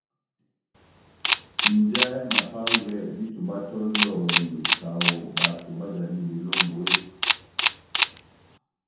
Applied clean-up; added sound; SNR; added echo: none; Camera; -3 dB; reverberation time 0.9 s.